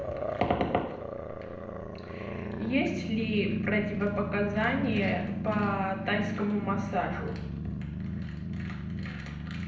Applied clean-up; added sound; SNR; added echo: none; Growling; 2 dB; reverberation time 0.7 s.